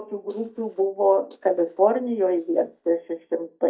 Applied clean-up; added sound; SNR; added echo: neural mask model DeepFilterNet 3.